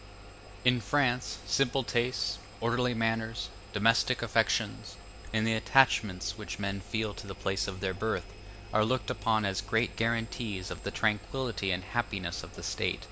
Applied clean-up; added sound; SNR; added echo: none; Engine; 15 dB; none.